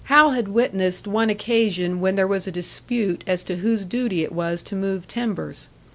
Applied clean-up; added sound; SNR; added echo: none; none; none; none.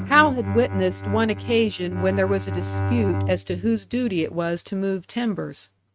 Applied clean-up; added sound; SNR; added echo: neural mask model RNNoise.